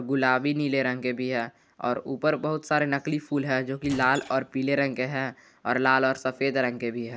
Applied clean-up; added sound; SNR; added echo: none; Squeak / Wood; 18 dB; none.